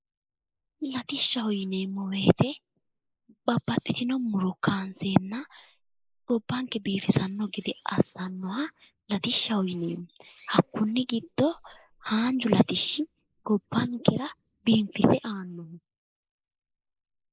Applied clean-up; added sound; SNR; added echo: neural mask model Resemble Enhance denoiser.